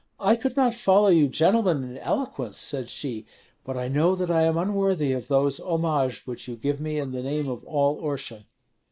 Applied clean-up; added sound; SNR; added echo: neural mask model Resemble Enhance denoiser.